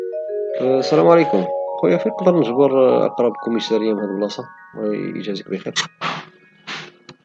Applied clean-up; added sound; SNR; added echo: none; Mallet percussion; 9 dB; none.